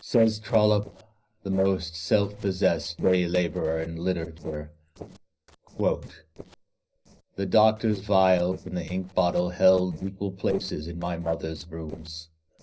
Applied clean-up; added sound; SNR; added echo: neural separator model SepFormer DNS4.